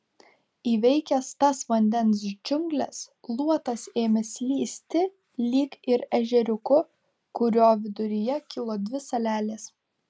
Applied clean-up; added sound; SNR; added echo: none; none; none; none.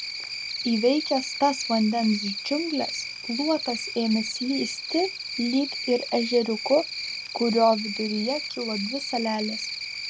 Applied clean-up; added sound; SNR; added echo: none; Cricket; 7 dB; none.